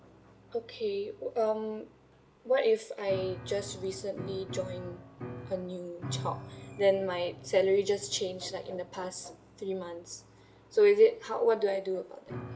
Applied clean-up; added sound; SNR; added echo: none; Piano; 15 dB; none.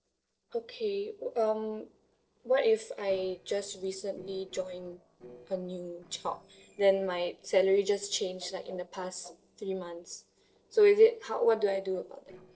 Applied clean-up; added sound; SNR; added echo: neural separator model SepFormer DNS4.